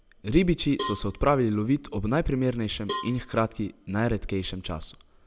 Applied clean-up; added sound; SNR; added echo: none; Cowbell; 13 dB; none.